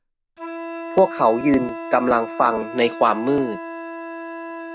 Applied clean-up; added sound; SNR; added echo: none; Wind instrument, woodwind instrument; 10 dB; none.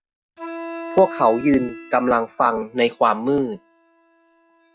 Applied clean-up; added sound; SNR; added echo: classical method log-MMSE.